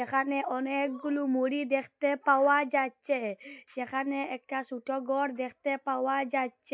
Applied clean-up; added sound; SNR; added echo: none; none; none; none.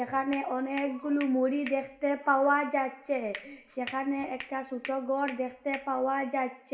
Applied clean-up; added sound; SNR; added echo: none; Hands; 18 dB; reverberation time 2.0 s.